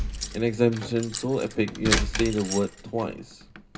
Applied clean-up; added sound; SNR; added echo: none; Keys jangling; 5 dB; reverberation time 0.2 s.